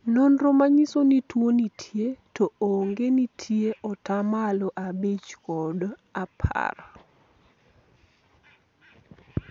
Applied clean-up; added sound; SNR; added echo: none; none; none; none.